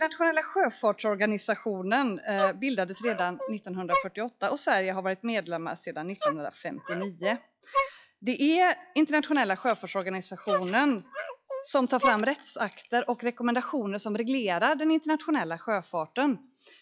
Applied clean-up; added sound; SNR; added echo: classical method log-MMSE.